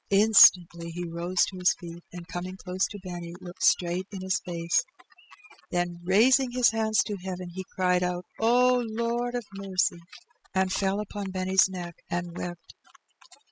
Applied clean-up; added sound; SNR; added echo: classical method spectral subtraction.